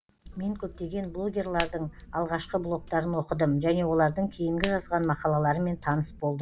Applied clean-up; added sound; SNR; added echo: none; Hands; 14 dB; none.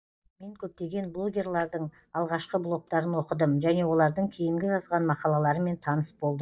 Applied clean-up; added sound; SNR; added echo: neural mask model DeepFilterNet 3.